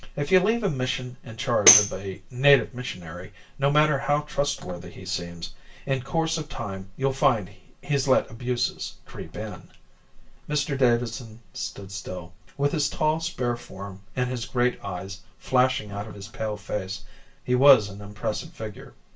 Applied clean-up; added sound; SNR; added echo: none; Tambourine; -3 dB; reverberation time 0.2 s.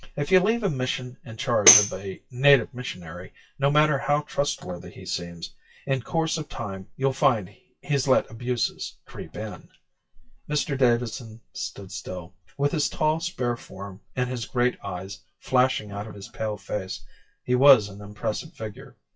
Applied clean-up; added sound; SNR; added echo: classical method WPE with log-MMSE.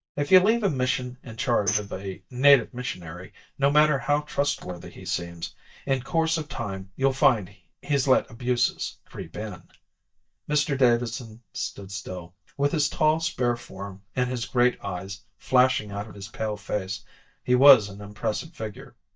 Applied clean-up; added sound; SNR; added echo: neural mask model DeepFilterNet 3.